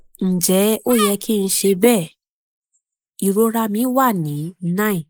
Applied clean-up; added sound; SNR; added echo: neural mask model Resemble Enhance denoiser.